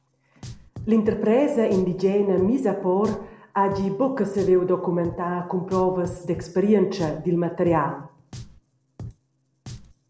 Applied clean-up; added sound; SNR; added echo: none; Drum; 18 dB; none.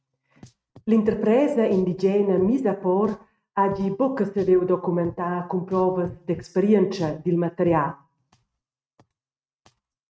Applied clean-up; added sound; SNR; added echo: neural mask model RNNoise.